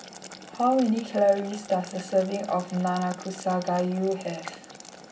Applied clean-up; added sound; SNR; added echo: none; Boiling; 17 dB; reverberation time 0.2 s.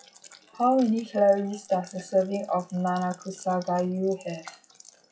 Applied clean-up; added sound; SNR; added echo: classical method WPE with log-MMSE.